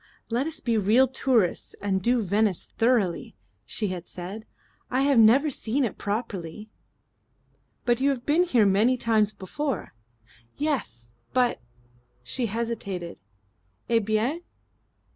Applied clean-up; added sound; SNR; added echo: none; none; none; none.